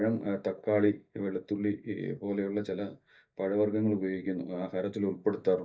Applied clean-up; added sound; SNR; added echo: neural mask model DeepFilterNet 3.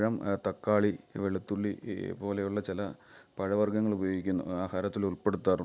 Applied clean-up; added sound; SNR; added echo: none; none; none; none.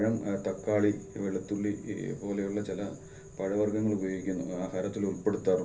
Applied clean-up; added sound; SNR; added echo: none; Rain; 18 dB; reverberation time 0.3 s.